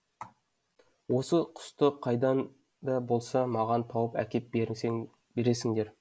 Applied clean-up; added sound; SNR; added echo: none; none; none; none.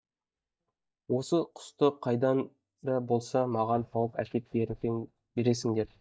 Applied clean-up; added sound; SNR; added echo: neural mask model DeepFilterNet 3.